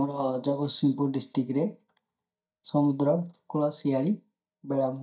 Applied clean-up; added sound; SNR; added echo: neural mask model DeepFilterNet 3.